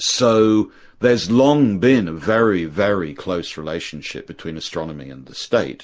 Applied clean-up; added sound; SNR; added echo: none; none; none; none.